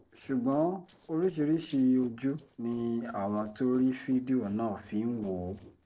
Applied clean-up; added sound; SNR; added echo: neural separator model SepFormer DNS4.